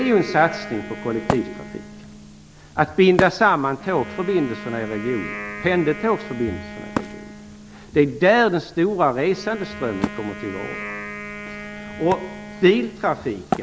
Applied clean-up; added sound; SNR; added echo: none; Wind instrument, woodwind instrument + Wood; 10 dB; none.